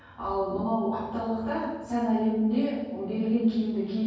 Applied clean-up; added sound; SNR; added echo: none; none; none; reverberation time 1.3 s.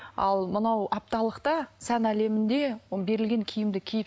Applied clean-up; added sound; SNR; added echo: none; none; none; none.